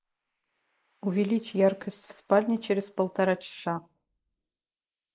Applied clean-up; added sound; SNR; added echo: neural mask model Resemble Enhance denoiser.